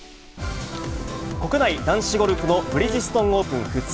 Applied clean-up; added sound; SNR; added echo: none; Accordion; 10 dB; none.